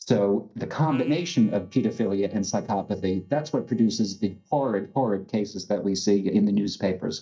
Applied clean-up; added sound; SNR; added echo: neural mask model DeepFilterNet 3.